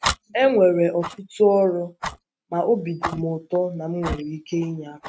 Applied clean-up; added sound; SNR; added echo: neural mask model RNNoise.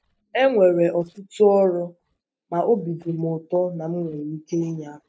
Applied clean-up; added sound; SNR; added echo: neural mask model DeepFilterNet 3.